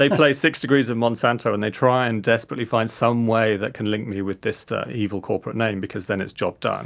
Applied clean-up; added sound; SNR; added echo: none; none; none; none.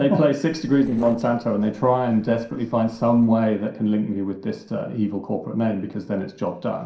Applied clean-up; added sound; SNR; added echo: neural separator model SepFormer DNS4.